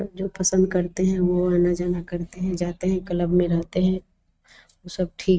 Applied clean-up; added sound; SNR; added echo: neural mask model RNNoise.